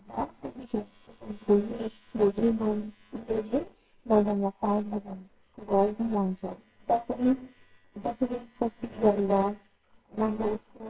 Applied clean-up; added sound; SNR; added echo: neural separator model SepFormer WHAMR!.